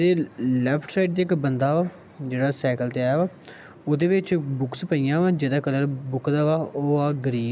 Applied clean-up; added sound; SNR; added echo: none; none; none; none.